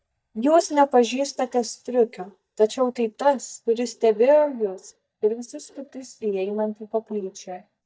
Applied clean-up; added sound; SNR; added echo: neural mask model DeepFilterNet 3.